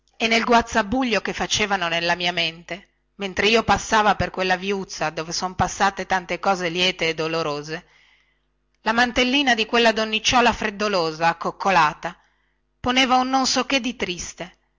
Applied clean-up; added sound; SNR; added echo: none; none; none; none.